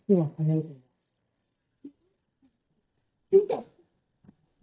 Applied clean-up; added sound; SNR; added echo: neural mask model DeepFilterNet 3.